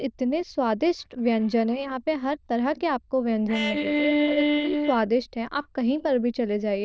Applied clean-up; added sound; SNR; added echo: neural diffusion model UNIVERSE++.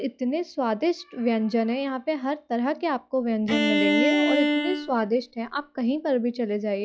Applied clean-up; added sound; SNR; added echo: classical method log-MMSE.